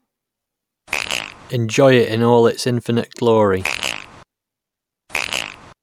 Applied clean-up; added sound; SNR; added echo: none; Fart; 6 dB; none.